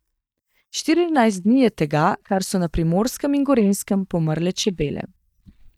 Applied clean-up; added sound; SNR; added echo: neural mask model DeepFilterNet 3.